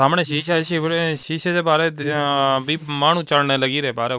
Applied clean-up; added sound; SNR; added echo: neural mask model Resemble Enhance denoiser.